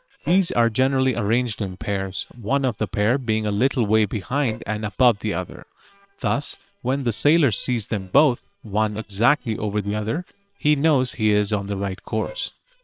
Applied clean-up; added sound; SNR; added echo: neural separator model SepFormer WHAM!.